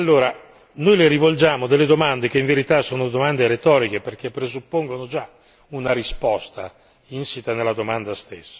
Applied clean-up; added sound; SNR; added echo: none; none; none; none.